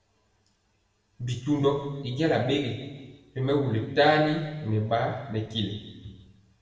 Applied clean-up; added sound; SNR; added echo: none; none; none; reverberation time 1.3 s.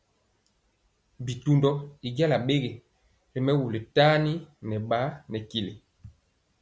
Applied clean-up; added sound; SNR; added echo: none; none; none; none.